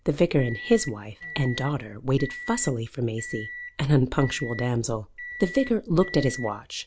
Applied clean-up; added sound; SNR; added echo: none; Microwave oven; 14 dB; none.